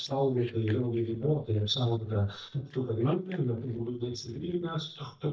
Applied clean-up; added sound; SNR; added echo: neural mask model DeepFilterNet 3.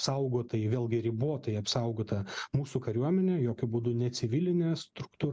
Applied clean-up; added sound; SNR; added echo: none; none; none; none.